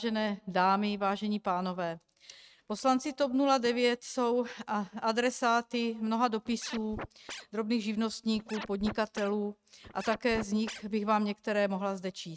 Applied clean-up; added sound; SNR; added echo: neural mask model RNNoise.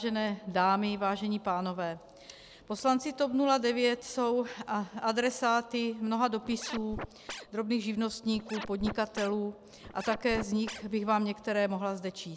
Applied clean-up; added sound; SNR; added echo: none; Scratching (performance technique); 12 dB; none.